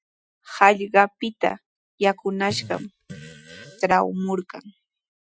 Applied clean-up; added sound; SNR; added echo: classical method Wiener filter.